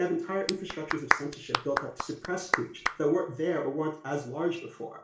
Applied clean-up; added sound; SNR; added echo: none; Clapping; 2 dB; reverberation time 0.5 s.